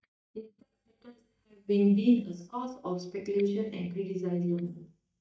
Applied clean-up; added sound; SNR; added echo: neural mask model DeepFilterNet 3.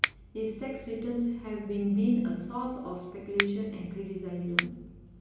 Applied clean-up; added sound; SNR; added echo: none; Finger snapping; -3 dB; reverberation time 1.0 s.